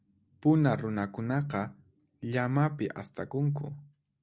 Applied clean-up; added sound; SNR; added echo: none; none; none; none.